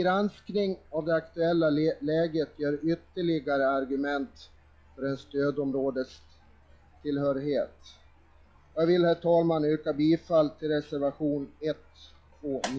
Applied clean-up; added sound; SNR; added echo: classical method log-MMSE.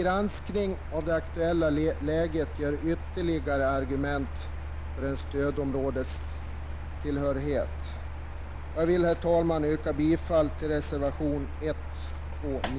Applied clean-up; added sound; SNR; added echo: none; Mechanical fan; 6 dB; none.